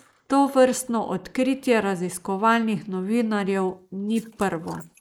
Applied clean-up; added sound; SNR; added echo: neural mask model Resemble Enhance denoiser.